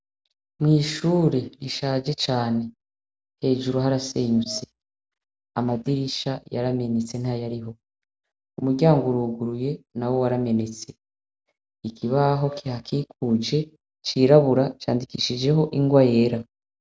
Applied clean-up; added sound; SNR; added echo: none; none; none; none.